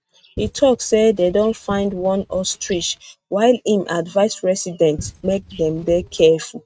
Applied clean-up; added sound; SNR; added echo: neural mask model RNNoise.